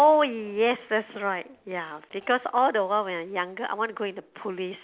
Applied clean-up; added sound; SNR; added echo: none; none; none; none.